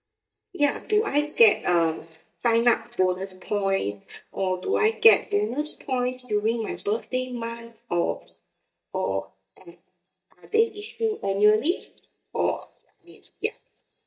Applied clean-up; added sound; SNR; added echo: neural mask model DeepFilterNet 3.